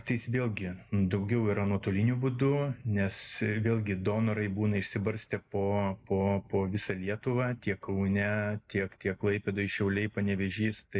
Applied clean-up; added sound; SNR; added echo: none; none; none; none.